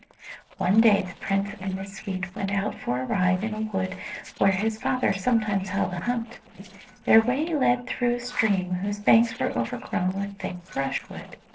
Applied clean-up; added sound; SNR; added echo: neural separator model SepFormer DNS4.